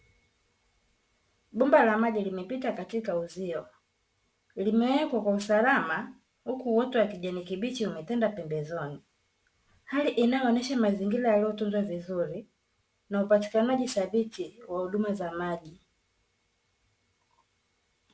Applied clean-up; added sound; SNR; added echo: none; none; none; none.